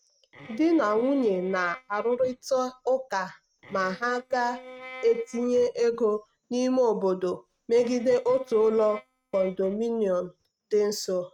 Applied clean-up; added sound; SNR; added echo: neural mask model RNNoise.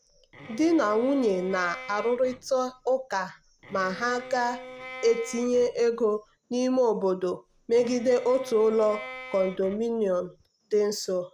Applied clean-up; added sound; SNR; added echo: none; Bowed string instrument; 17 dB; none.